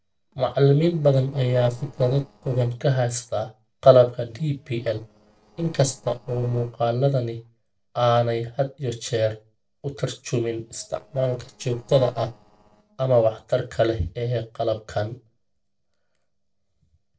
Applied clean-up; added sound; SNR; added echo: neural separator model SepFormer DNS4.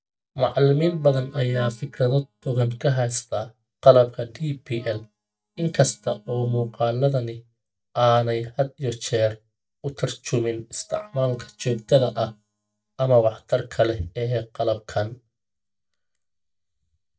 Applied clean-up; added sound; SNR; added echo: neural mask model DeepFilterNet 3.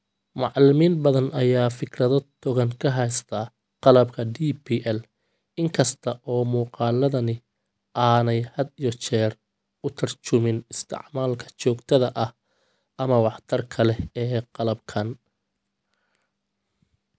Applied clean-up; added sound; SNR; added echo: none; none; none; none.